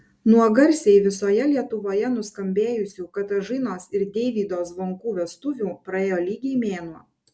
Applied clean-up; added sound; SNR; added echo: none; none; none; none.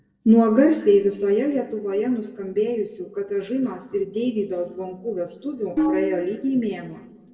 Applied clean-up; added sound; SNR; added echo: neural separator model SepFormer DNS4.